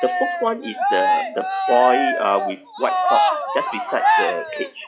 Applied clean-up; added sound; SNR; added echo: classical method log-MMSE.